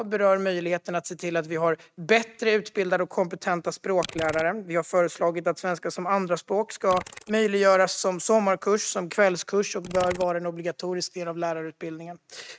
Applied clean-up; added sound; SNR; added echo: neural mask model RNNoise.